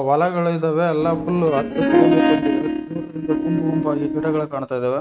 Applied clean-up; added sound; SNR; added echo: neural mask model RNNoise.